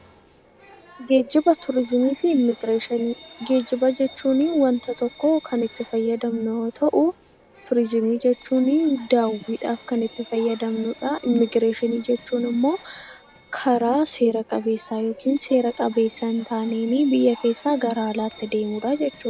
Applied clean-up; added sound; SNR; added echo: none; Bell; 19 dB; none.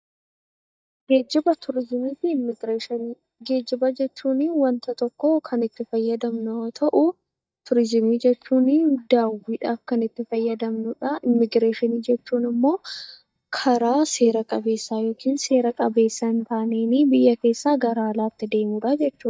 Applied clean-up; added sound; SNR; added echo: neural mask model DeepFilterNet 3.